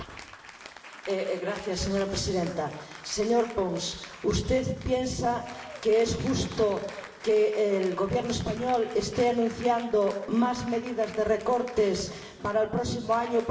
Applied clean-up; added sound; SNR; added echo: none; Applause / Cheering; 18 dB; reverberation time 1.2 s.